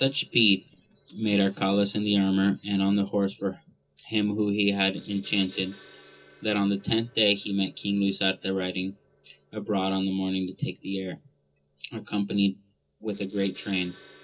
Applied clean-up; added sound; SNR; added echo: neural separator model SepFormer DNS4.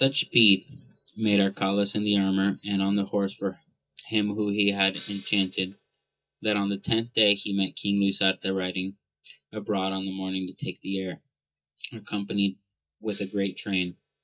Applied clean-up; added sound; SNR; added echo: neural mask model DeepFilterNet 3.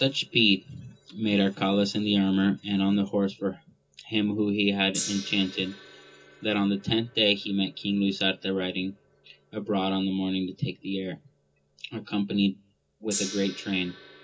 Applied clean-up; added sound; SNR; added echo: none; Gong; 17 dB; reverberation time 0.2 s.